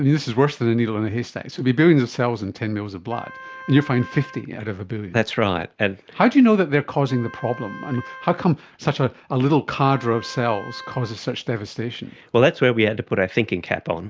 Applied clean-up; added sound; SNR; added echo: none; Wind instrument, woodwind instrument; 19 dB; none.